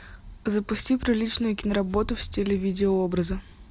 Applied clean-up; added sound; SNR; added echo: none; none; none; none.